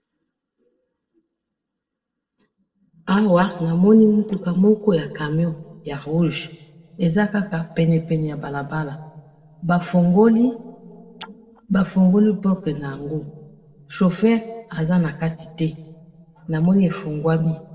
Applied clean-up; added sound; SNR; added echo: neural separator model SepFormer DNS4.